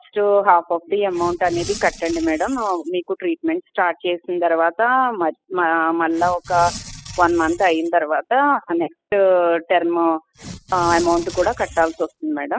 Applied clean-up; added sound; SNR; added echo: classical method spectral subtraction.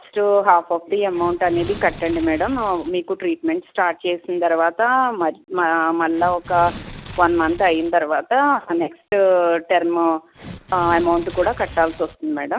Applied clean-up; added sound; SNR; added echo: none; Tearing; 13 dB; none.